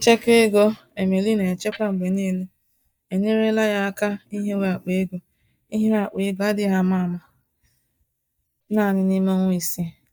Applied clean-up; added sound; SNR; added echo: neural mask model DeepFilterNet 3.